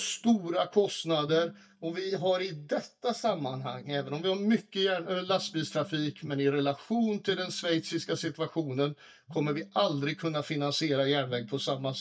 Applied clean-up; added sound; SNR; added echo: neural mask model DeepFilterNet 3.